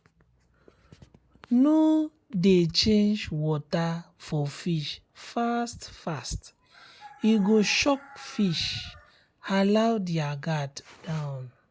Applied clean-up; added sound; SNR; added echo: none; none; none; none.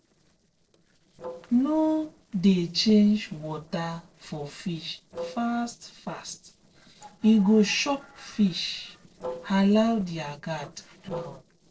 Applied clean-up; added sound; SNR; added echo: neural separator model SepFormer DNS4.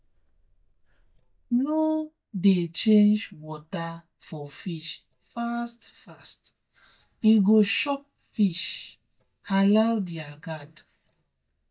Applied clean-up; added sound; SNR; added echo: neural mask model DeepFilterNet 3.